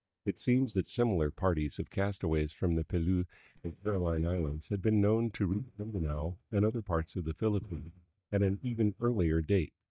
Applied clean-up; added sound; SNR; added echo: neural mask model DeepFilterNet 3.